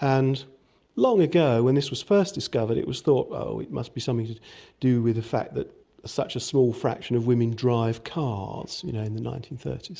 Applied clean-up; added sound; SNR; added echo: none; none; none; none.